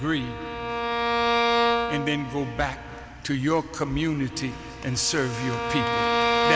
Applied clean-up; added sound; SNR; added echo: none; Bowed string instrument; -1 dB; none.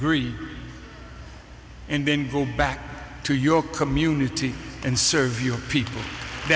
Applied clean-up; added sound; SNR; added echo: none; none; none; none.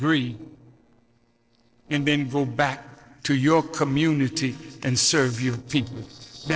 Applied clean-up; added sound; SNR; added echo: neural separator model SepFormer DNS4.